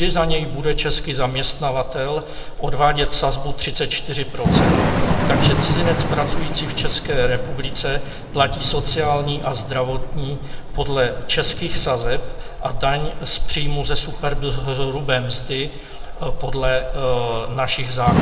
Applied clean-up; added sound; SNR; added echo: none; Thunder / Rain; -1 dB; reverberation time 0.8 s.